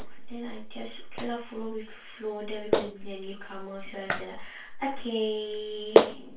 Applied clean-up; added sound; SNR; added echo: none; Clapping; -3 dB; reverberation time 0.3 s.